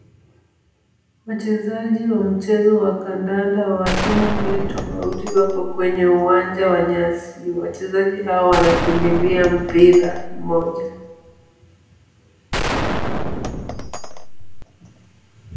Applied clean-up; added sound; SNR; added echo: none; Gunshot, gunfire; 4 dB; reverberation time 0.9 s.